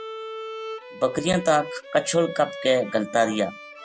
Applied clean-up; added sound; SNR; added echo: none; Bowed string instrument; 12 dB; none.